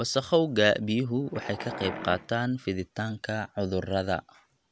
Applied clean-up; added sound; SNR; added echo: none; Wild animals; 11 dB; none.